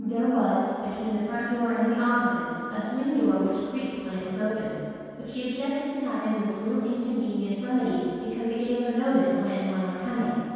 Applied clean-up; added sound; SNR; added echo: none; none; none; reverberation time 2.1 s.